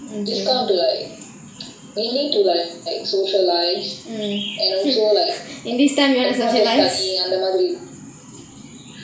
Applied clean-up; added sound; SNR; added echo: none; none; none; reverberation time 0.5 s.